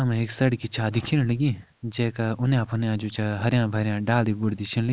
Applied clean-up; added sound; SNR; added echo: none; none; none; none.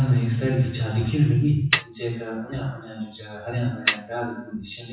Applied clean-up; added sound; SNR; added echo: classical method WPE with log-MMSE.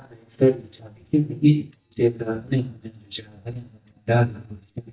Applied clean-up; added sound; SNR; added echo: neural mask model DeepFilterNet 3.